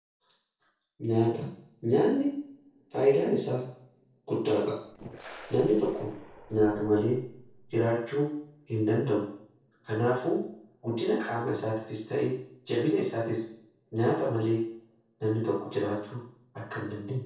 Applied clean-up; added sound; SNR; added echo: neural separator model SepFormer DNS4.